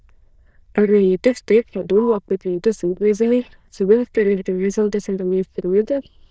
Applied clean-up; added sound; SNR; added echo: neural diffusion model UNIVERSE++.